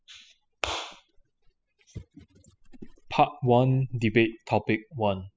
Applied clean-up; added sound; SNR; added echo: classical method spectral subtraction.